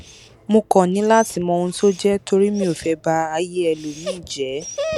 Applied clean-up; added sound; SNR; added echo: none; Dog; 14 dB; none.